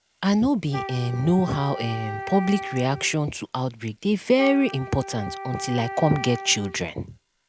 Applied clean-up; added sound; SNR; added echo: none; Wind instrument, woodwind instrument; 12 dB; none.